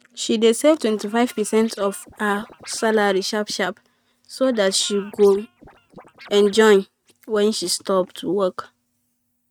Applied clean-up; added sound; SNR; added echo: neural mask model RNNoise.